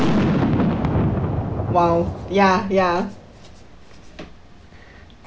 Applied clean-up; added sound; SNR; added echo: none; Boom; 0 dB; none.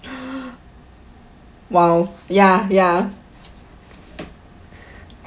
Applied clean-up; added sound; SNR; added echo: none; none; none; none.